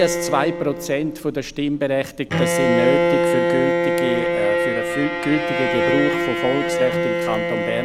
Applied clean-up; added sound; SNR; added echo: none; Bowed string instrument; -2 dB; none.